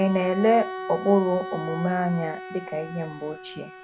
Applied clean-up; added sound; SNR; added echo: none; Bowed string instrument; 10 dB; none.